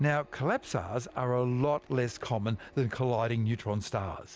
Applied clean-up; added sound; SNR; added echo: none; none; none; none.